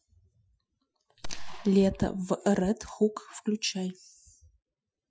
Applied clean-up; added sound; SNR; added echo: classical method Wiener filter.